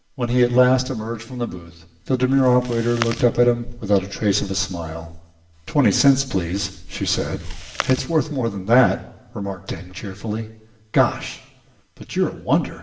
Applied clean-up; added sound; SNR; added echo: none; Chewing, mastication; 12 dB; reverberation time 0.9 s.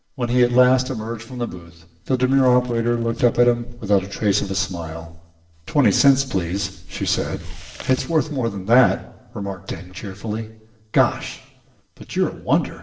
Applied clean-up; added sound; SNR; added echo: neural separator model SepFormer DNS4.